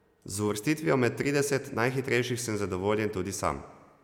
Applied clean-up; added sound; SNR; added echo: none; none; none; none.